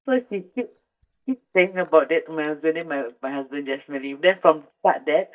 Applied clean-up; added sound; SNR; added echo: neural mask model DeepFilterNet 3.